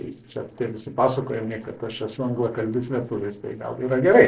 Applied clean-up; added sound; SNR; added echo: neural separator model SepFormer DNS4.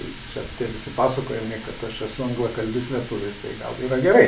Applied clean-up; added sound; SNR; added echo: none; Water tap, faucet; 12 dB; reverberation time 0.3 s.